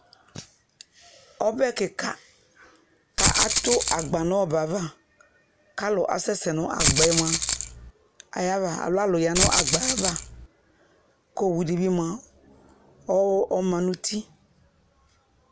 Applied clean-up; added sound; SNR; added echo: none; Rattle (instrument); -4 dB; none.